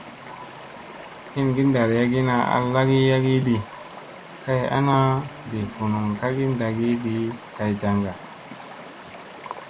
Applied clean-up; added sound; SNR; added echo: none; Stream; 16 dB; none.